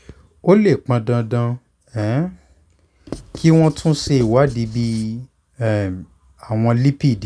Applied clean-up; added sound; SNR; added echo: none; Writing; 16 dB; none.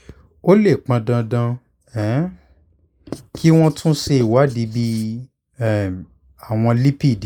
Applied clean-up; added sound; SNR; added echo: neural mask model Resemble Enhance denoiser.